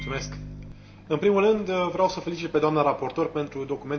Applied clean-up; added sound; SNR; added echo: none; Microwave oven; 16 dB; reverberation time 0.5 s.